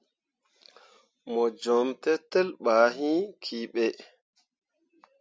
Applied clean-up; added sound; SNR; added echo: none; none; none; none.